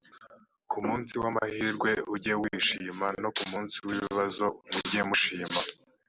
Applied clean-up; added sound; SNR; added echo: none; none; none; none.